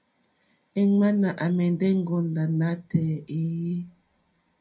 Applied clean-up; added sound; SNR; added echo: none; none; none; reverberation time 0.2 s.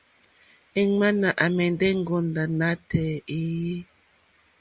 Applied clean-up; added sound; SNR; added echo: none; none; none; none.